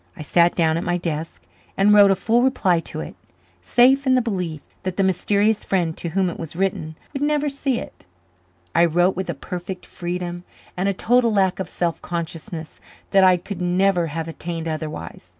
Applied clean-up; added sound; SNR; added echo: none; none; none; none.